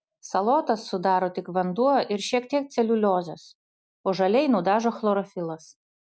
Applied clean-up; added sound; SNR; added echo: none; none; none; none.